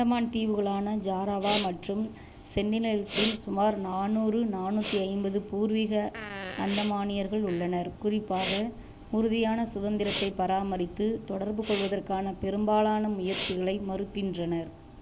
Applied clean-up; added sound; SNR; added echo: none; Fart + Respiratory sounds; 10 dB; none.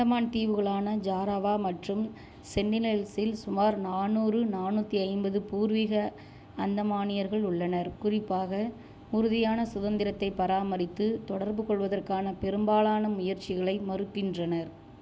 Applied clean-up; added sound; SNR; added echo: none; none; none; none.